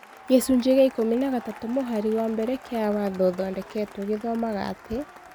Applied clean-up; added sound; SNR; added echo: none; Applause / Cheering; 20 dB; none.